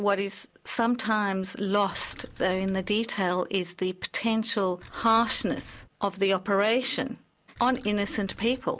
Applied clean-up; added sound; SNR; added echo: none; Keys jangling; 16 dB; none.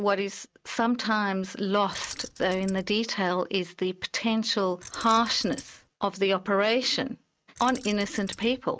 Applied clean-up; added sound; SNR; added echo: neural mask model RNNoise.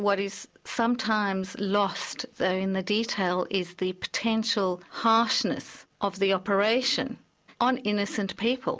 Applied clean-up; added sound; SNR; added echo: none; none; none; none.